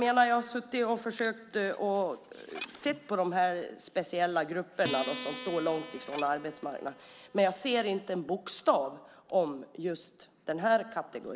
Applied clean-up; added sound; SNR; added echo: none; Dishes, pots, and pans + Acoustic guitar; 16 dB; none.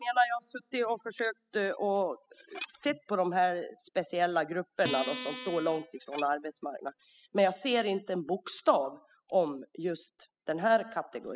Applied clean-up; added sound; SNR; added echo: classical method spectral subtraction.